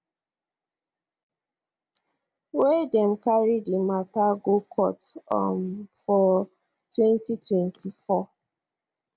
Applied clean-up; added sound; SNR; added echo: none; none; none; none.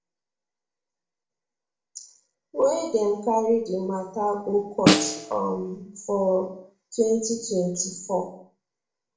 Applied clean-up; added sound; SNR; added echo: none; Snare drum; -1 dB; reverberation time 0.5 s.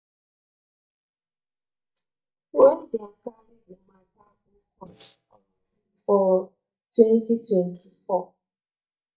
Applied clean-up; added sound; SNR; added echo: neural mask model DeepFilterNet 3.